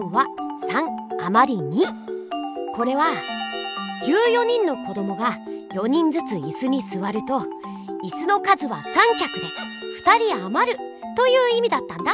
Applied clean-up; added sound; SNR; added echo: none; none; none; none.